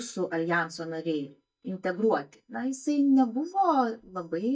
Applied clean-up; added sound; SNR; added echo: neural mask model DeepFilterNet 3.